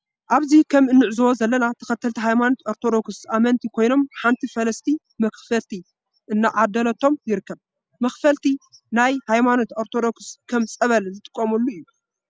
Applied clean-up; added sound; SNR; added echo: none; none; none; none.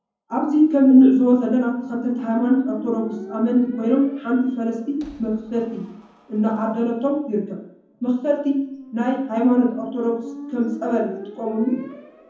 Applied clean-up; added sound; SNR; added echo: none; Squeak; 18 dB; reverberation time 0.7 s.